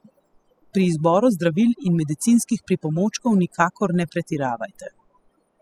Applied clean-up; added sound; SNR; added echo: classical method spectral subtraction.